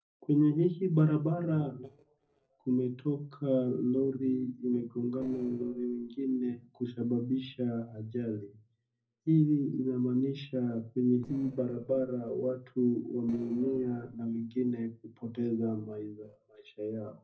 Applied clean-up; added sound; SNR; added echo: neural separator model SepFormer DNS4.